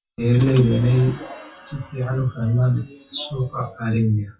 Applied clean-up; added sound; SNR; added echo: classical method WPE with log-MMSE.